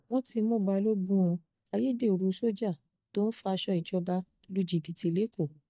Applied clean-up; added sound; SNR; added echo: neural mask model DeepFilterNet 3.